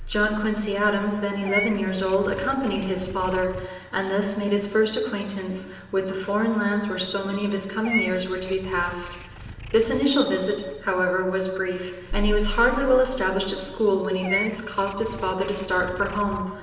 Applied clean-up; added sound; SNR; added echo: none; Meow / Purr; 14 dB; reverberation time 1.3 s.